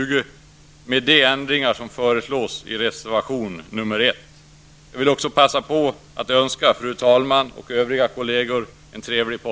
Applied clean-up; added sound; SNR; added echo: none; none; none; none.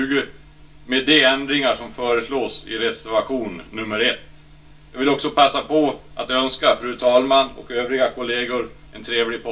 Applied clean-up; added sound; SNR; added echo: none; none; none; reverberation time 0.2 s.